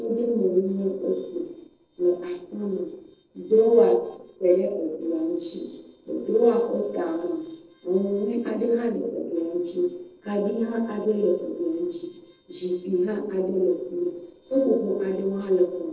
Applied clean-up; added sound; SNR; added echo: neural separator model SepFormer DNS4.